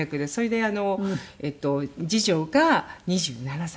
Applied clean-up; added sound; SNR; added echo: none; none; none; none.